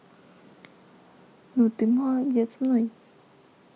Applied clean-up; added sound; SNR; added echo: none; none; none; none.